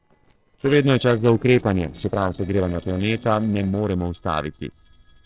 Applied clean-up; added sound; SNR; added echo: neural separator model SepFormer DNS4.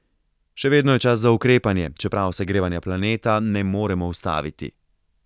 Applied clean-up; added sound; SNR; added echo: none; none; none; none.